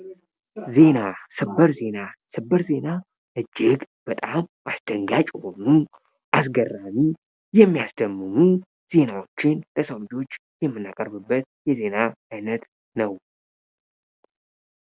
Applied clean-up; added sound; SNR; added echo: none; none; none; none.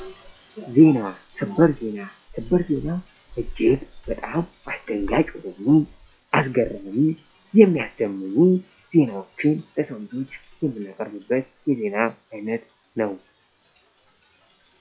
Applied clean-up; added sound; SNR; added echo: classical method log-MMSE.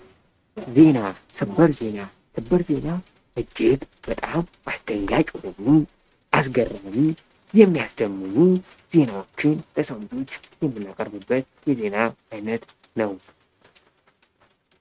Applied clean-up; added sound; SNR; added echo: neural mask model RNNoise.